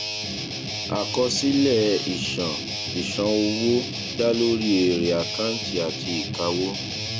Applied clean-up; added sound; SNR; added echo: none; Guitar; 5 dB; none.